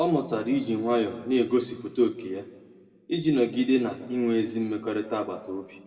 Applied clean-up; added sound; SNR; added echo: none; none; none; reverberation time 1.2 s.